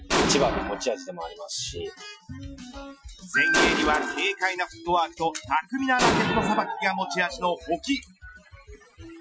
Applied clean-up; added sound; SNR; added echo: classical method Wiener filter.